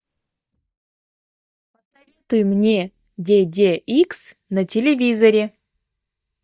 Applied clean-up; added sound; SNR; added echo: neural mask model DeepFilterNet 3.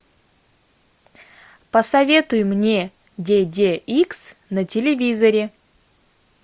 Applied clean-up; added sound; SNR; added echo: none; none; none; none.